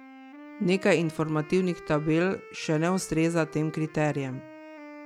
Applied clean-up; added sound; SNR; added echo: none; Wind instrument, woodwind instrument; 18 dB; none.